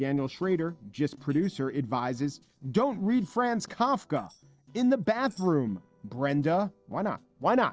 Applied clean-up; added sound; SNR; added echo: neural separator model SepFormer DNS4.